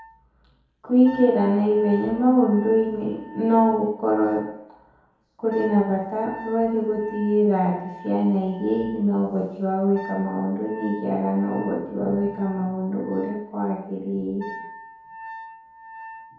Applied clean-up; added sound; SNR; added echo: none; Wind instrument, woodwind instrument; 18 dB; reverberation time 2.0 s.